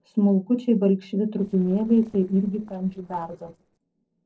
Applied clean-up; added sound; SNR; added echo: neural separator model SepFormer DNS4.